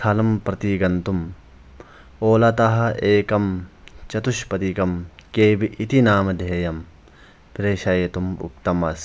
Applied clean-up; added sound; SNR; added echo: none; none; none; none.